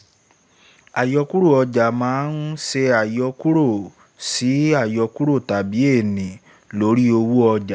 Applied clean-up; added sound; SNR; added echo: none; none; none; none.